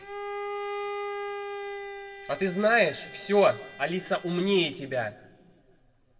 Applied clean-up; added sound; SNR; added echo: none; Bowed string instrument; 11 dB; reverberation time 1.6 s.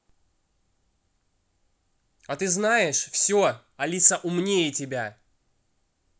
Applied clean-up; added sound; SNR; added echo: none; none; none; none.